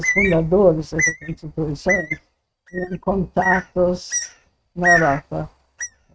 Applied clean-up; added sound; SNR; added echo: neural mask model RNNoise.